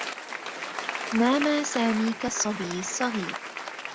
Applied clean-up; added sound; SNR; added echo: none; Applause; 6 dB; none.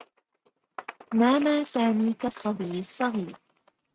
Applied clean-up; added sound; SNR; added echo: neural mask model RNNoise.